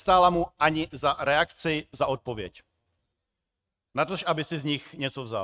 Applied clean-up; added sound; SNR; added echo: neural mask model RNNoise.